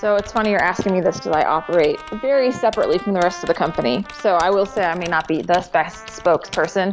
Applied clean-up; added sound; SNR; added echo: none; Typing + Trumpet; 17 dB; none.